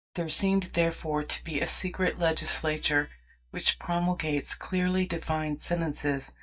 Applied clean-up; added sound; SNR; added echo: neural mask model DeepFilterNet 3.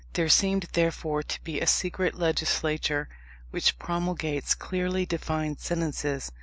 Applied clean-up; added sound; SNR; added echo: none; none; none; none.